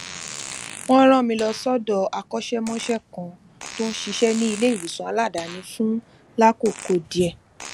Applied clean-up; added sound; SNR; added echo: none; Fart; 16 dB; none.